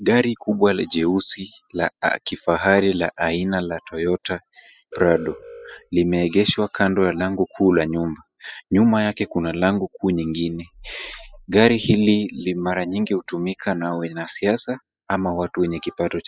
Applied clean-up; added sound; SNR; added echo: classical method spectral subtraction.